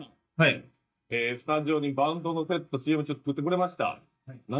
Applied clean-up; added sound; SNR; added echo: neural mask model DeepFilterNet 3.